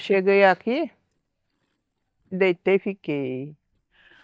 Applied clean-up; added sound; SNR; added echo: neural mask model DeepFilterNet 3.